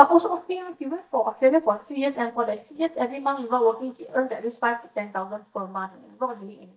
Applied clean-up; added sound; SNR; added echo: neural mask model DeepFilterNet 3.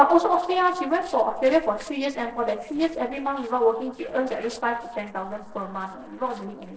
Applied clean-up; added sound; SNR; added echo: neural separator model SepFormer DNS4.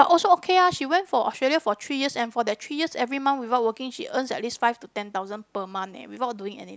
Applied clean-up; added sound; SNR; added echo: none; none; none; none.